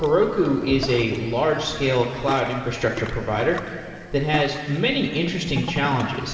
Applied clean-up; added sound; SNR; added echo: none; Ocean; 14 dB; reverberation time 2.3 s.